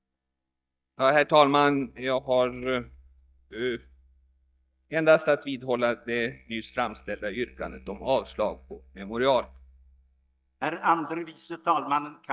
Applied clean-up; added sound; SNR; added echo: neural mask model DeepFilterNet 3.